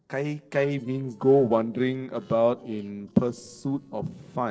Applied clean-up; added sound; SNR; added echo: neural separator model SepFormer DNS4.